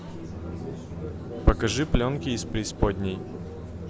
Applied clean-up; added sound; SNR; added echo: none; none; none; none.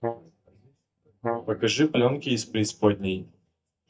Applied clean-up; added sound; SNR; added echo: neural mask model DeepFilterNet 3.